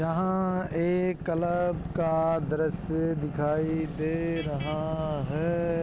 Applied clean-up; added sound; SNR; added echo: none; Vehicle horn, car horn, honking; 19 dB; none.